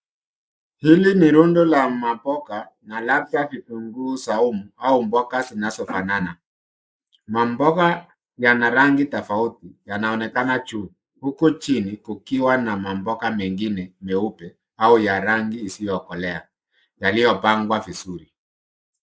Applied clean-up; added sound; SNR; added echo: neural mask model Resemble Enhance denoiser.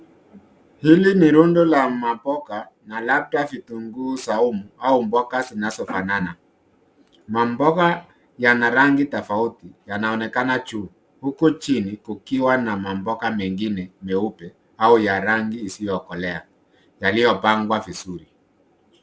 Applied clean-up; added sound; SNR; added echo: none; none; none; none.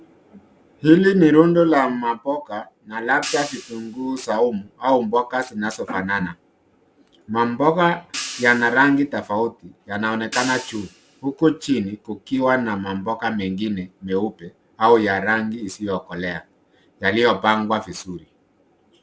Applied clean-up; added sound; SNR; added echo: none; Hi-hat; 15 dB; none.